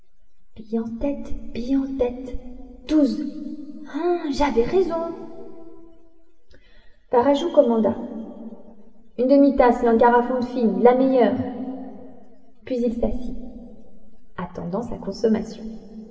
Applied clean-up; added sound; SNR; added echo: none; none; none; reverberation time 2.3 s.